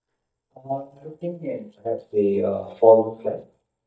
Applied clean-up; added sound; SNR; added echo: neural mask model DeepFilterNet 3.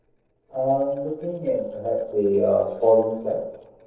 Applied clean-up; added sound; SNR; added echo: neural separator model SepFormer DNS4.